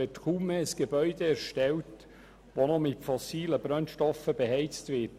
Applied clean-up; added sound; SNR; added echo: none; none; none; none.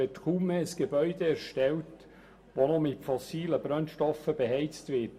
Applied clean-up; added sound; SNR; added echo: none; none; none; reverberation time 0.2 s.